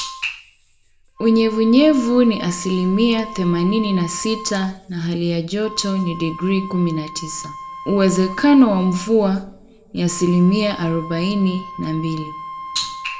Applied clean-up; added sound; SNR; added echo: none; Wind instrument, woodwind instrument; 15 dB; reverberation time 0.5 s.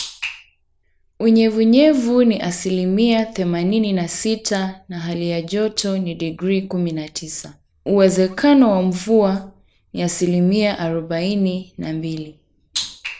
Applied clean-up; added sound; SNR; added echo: none; none; none; none.